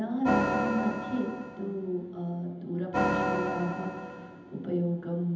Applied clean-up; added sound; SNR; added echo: none; Organ; 0 dB; reverberation time 0.8 s.